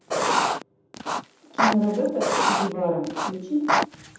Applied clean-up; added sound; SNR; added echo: none; Writing; -2 dB; reverberation time 0.8 s.